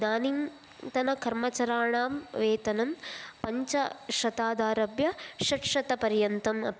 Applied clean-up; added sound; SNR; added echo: none; none; none; none.